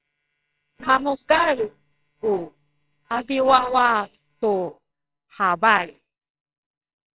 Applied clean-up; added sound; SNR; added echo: neural separator model SepFormer WHAMR!.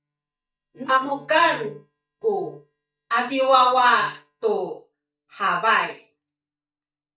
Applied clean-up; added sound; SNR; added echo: neural mask model DeepFilterNet 3.